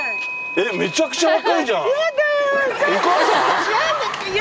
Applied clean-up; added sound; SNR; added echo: none; Clock; 14 dB; none.